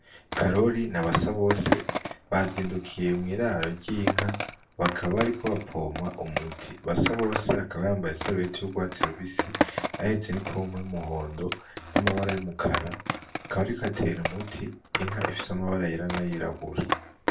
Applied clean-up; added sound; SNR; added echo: none; Skateboard; 4 dB; reverberation time 0.3 s.